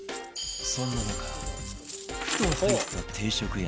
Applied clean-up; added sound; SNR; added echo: none; Coin (dropping); 7 dB; none.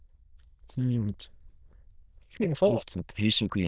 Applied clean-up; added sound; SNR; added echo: neural diffusion model UNIVERSE++.